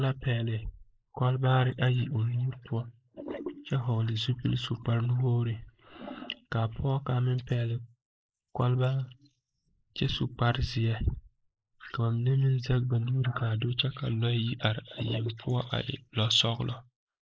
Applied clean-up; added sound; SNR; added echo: neural mask model Resemble Enhance denoiser.